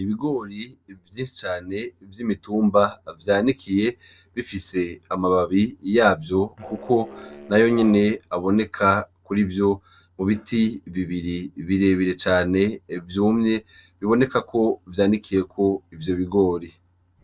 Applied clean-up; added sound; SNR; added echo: neural separator model SepFormer DNS4.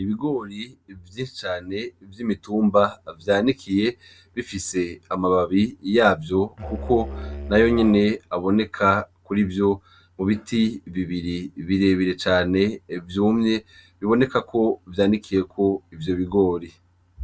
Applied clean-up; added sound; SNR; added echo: none; Musical instrument; 10 dB; none.